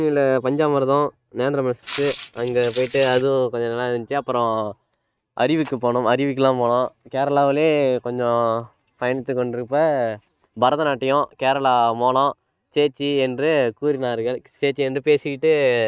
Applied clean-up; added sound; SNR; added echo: neural mask model RNNoise.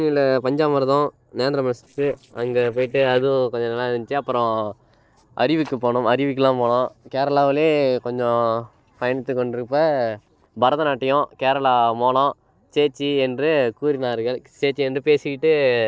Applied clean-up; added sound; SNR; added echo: neural separator model SepFormer DNS4.